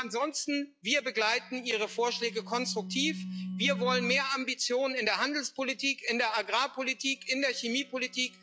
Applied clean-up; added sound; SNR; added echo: classical method log-MMSE.